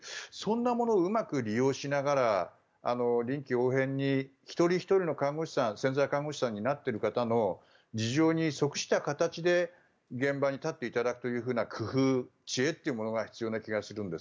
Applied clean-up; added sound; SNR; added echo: none; none; none; none.